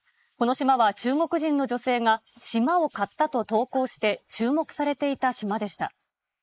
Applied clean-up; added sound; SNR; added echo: neural mask model Resemble Enhance denoiser.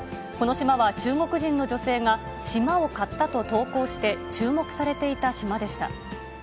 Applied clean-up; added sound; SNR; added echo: none; Musical instrument; 18 dB; none.